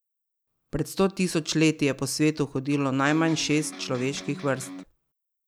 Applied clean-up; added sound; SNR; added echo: none; Electric guitar; 14 dB; none.